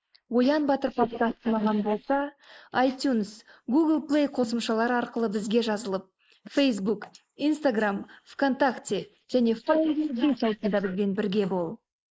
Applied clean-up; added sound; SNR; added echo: neural mask model Resemble Enhance denoiser.